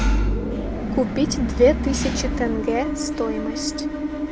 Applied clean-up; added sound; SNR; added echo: none; Engine / Mechanisms; -1 dB; none.